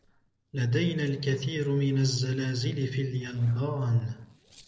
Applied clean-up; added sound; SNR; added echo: neural separator model SepFormer DNS4.